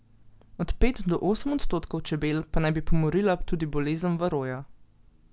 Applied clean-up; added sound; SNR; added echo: none; none; none; none.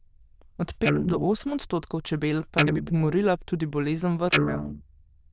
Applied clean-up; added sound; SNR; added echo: neural diffusion model UNIVERSE++.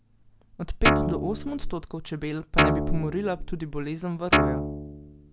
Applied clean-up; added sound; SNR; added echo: none; Guitar; -4 dB; none.